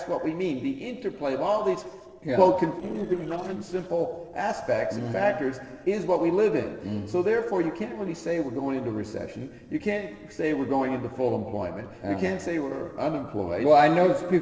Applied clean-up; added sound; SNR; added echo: neural separator model SepFormer DNS4.